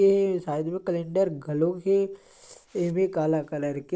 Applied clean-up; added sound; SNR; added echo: none; none; none; none.